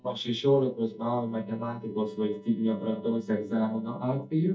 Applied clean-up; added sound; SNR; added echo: neural mask model DeepFilterNet 3.